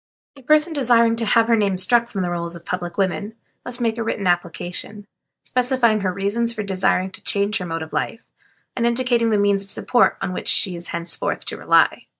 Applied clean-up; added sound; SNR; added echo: neural mask model DeepFilterNet 3.